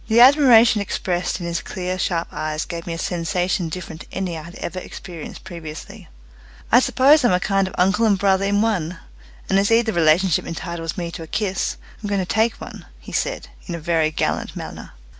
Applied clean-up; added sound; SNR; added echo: none; none; none; none.